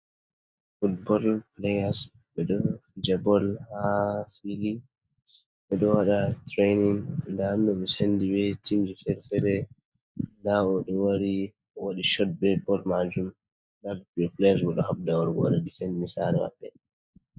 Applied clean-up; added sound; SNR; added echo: neural mask model DeepFilterNet 3.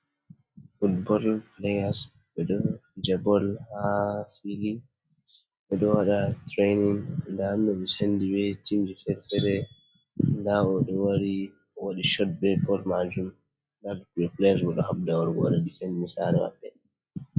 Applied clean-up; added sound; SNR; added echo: classical method log-MMSE.